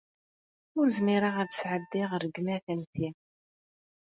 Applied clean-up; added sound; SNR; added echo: neural mask model RNNoise.